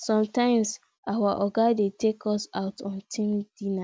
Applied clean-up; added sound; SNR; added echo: none; none; none; none.